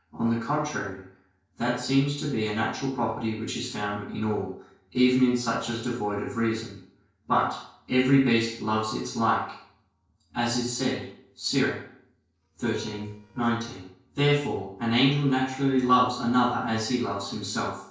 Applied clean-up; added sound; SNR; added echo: neural separator model SepFormer DNS4.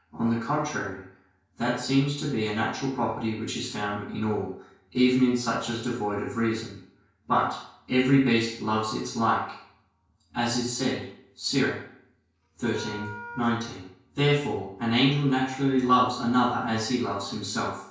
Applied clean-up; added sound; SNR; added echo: none; Wind instrument, woodwind instrument; 17 dB; reverberation time 0.5 s.